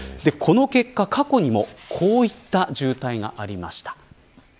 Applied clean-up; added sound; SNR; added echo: none; none; none; none.